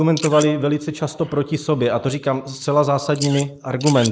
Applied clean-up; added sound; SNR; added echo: neural mask model Resemble Enhance denoiser.